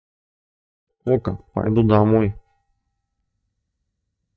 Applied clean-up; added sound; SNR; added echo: neural mask model DeepFilterNet 3.